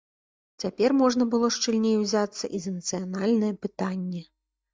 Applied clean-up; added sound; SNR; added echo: neural mask model DeepFilterNet 3.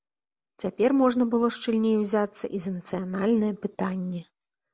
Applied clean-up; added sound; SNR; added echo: none; none; none; none.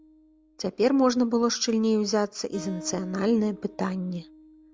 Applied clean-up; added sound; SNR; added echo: none; Acoustic guitar; 20 dB; none.